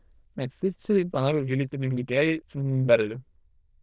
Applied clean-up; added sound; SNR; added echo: neural diffusion model UNIVERSE++.